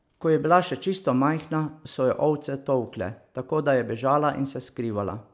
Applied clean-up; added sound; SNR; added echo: none; none; none; none.